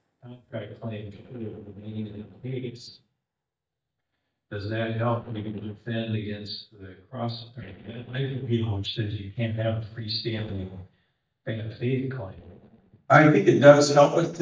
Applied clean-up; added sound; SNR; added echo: neural mask model DeepFilterNet 3.